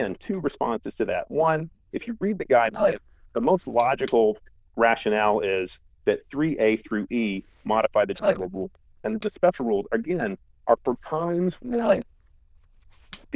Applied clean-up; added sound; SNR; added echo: neural diffusion model UNIVERSE++.